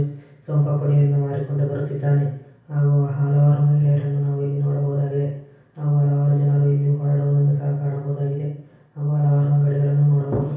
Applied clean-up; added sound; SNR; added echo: none; none; none; reverberation time 0.6 s.